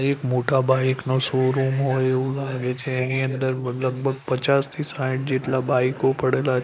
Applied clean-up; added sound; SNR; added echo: neural mask model Resemble Enhance denoiser.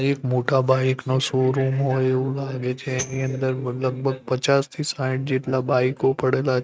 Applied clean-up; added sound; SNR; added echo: neural mask model RNNoise.